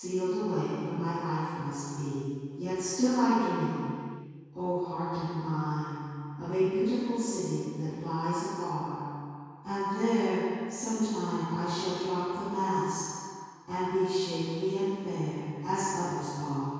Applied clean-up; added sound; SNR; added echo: none; none; none; reverberation time 2.2 s.